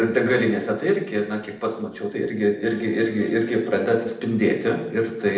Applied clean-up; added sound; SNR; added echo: neural separator model SepFormer DNS4.